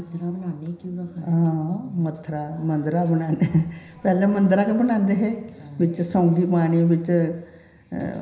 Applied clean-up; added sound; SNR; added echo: none; none; none; reverberation time 0.9 s.